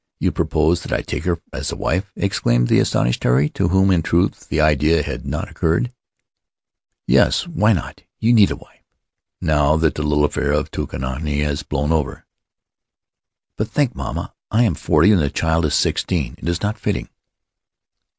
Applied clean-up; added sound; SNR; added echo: none; none; none; none.